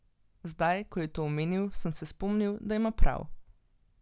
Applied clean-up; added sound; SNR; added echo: none; none; none; none.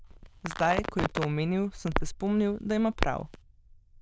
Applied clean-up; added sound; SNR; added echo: neural diffusion model UNIVERSE++.